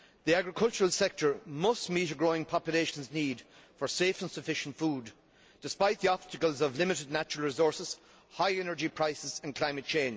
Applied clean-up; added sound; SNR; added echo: none; none; none; none.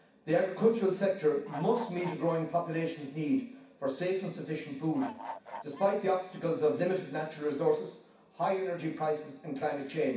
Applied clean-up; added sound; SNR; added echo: none; Bird / Fowl; 11 dB; reverberation time 0.6 s.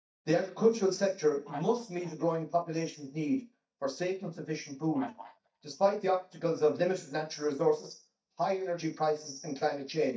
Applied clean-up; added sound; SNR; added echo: neural mask model DeepFilterNet 3.